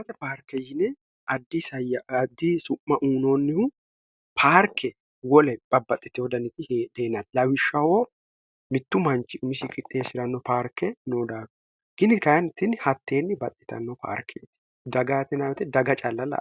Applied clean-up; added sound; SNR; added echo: none; none; none; none.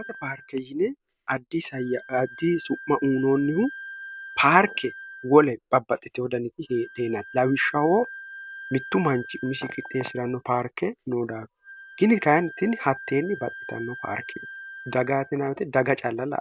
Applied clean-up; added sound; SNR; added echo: none; Wind instrument, woodwind instrument; 16 dB; none.